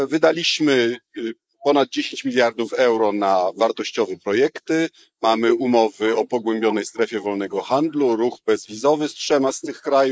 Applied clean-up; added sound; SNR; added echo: neural mask model Resemble Enhance denoiser.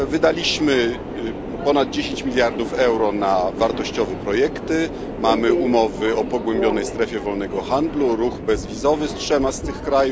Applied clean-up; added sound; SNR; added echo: none; Subway, metro, underground; 7 dB; none.